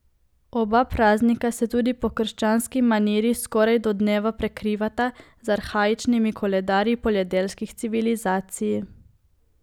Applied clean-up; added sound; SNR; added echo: none; none; none; none.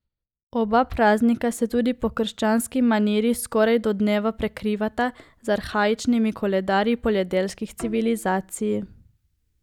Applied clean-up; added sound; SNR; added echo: neural mask model DeepFilterNet 3.